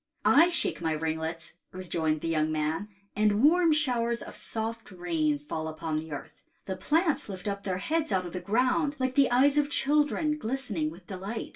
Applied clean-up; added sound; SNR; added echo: none; none; none; reverberation time 0.2 s.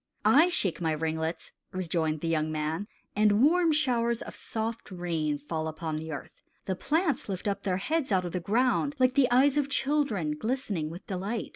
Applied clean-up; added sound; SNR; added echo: none; none; none; none.